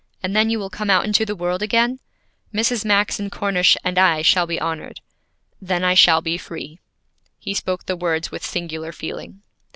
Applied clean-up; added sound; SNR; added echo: none; none; none; none.